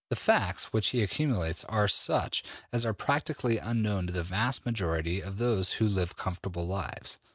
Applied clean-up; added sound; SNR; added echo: none; none; none; none.